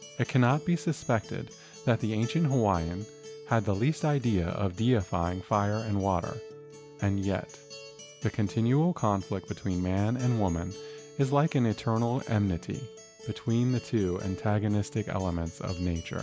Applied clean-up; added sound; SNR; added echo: none; Acoustic guitar; 18 dB; none.